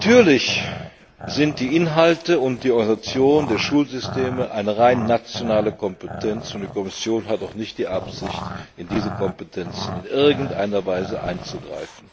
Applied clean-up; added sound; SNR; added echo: none; Growling; 12 dB; none.